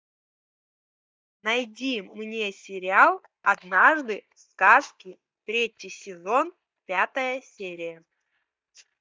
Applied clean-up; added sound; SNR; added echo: neural mask model DeepFilterNet 3.